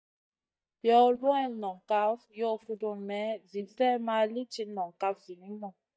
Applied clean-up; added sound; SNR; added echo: neural mask model DeepFilterNet 3.